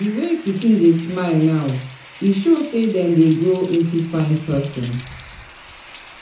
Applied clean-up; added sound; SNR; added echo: none; Rain; 20 dB; reverberation time 0.5 s.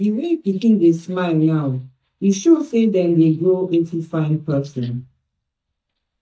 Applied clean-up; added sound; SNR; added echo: neural mask model DeepFilterNet 3.